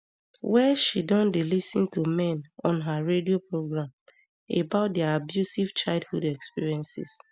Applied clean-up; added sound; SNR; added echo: none; none; none; none.